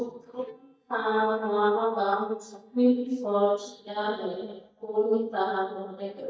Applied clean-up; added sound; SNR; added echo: neural mask model DeepFilterNet 3.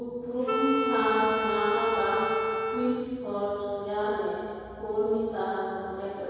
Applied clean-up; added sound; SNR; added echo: none; Wind instrument, woodwind instrument; 0 dB; reverberation time 2.2 s.